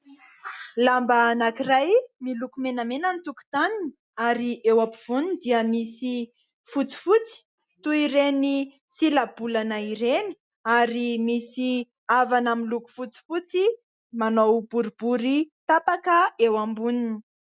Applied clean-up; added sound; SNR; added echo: none; none; none; none.